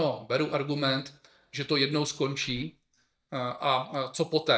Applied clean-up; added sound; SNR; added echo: neural mask model DeepFilterNet 3.